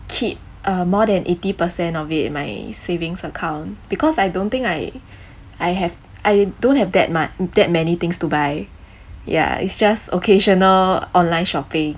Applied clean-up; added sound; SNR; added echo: none; none; none; none.